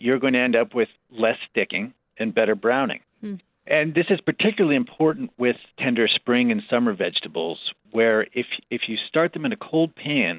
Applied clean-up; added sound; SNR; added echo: none; none; none; none.